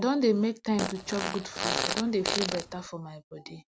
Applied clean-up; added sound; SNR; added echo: none; Fart; 3 dB; none.